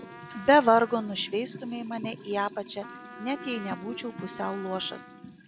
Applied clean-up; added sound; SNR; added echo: none; Trumpet + Liquid; 14 dB; none.